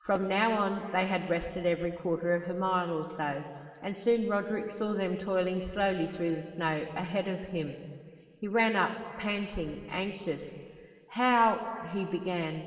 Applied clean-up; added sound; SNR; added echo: none; none; none; reverberation time 2.8 s.